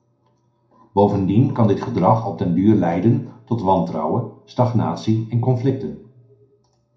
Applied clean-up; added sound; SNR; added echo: none; none; none; reverberation time 0.4 s.